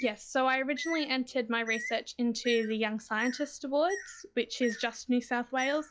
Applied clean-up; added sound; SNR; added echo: classical method log-MMSE.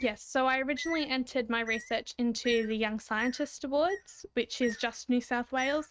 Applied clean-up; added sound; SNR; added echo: neural mask model RNNoise.